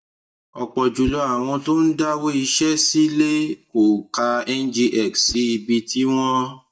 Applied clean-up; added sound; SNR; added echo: neural mask model DeepFilterNet 3.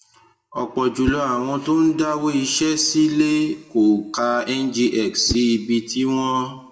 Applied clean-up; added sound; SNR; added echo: none; Whoosh, swoosh, swish; 16 dB; reverberation time 1.1 s.